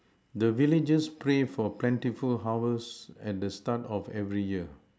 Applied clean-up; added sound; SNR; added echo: none; none; none; none.